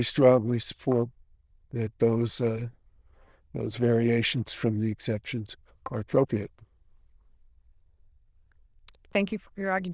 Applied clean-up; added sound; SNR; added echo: neural diffusion model UNIVERSE++.